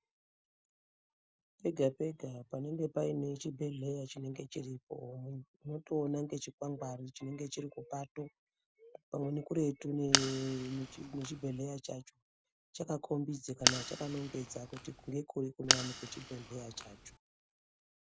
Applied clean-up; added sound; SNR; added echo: none; Fire; -3 dB; none.